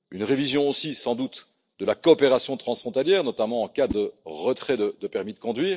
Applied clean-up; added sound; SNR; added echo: neural separator model SepFormer DNS4.